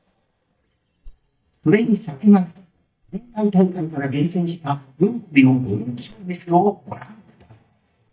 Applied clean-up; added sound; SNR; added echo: neural mask model DeepFilterNet 3.